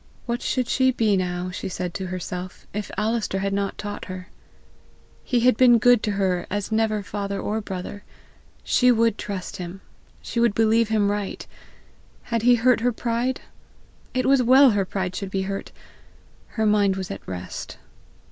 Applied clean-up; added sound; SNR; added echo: none; none; none; none.